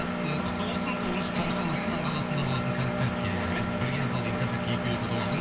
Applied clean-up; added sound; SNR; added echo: none; Engine; -2 dB; reverberation time 1.8 s.